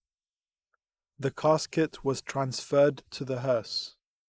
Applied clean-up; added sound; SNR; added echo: neural mask model Resemble Enhance denoiser.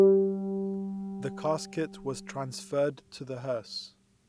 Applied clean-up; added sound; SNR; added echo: none; Bowed string instrument; -4 dB; none.